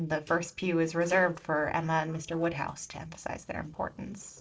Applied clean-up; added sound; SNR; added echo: neural separator model SepFormer DNS4.